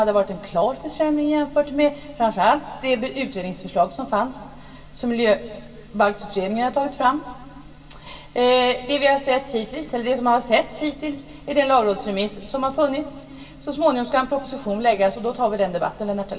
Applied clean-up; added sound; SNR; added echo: none; none; none; reverberation time 2.1 s.